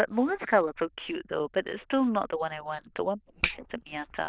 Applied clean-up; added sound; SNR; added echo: neural diffusion model UNIVERSE++.